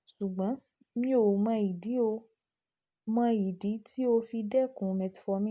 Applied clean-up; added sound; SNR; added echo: none; none; none; none.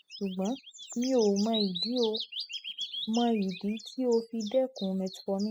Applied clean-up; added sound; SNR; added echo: classical method spectral subtraction.